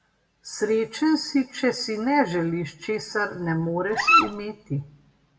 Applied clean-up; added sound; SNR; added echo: none; Dog; -3 dB; reverberation time 0.6 s.